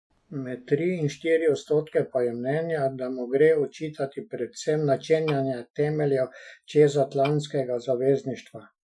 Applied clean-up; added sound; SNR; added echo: classical method Wiener filter.